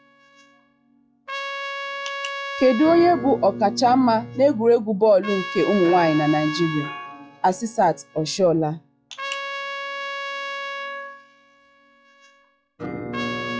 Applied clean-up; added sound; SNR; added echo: classical method log-MMSE.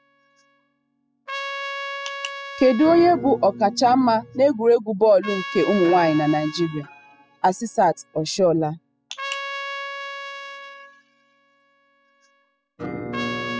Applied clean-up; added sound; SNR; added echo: classical method spectral subtraction.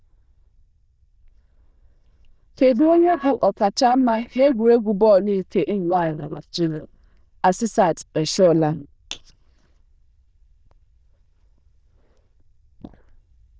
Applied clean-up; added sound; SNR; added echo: neural diffusion model UNIVERSE++.